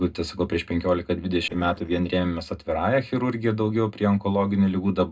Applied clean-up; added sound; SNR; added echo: neural separator model SepFormer DNS4.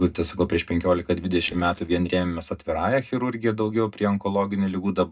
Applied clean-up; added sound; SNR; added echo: neural mask model DeepFilterNet 3.